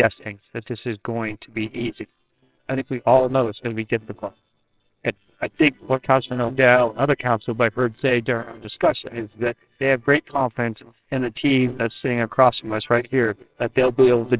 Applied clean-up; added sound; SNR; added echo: neural separator model SepFormer WHAMR!.